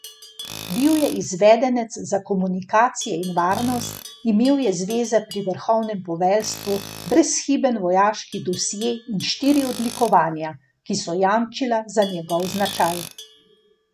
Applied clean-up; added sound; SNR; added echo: none; Livestock, farm animals, working animals + Tools; 17 dB; none.